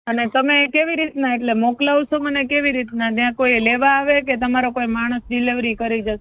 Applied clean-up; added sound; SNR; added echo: neural mask model DeepFilterNet 3.